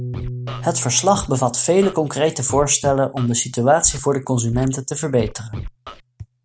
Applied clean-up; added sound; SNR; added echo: none; Piano + Scratching (performance technique); 13 dB; none.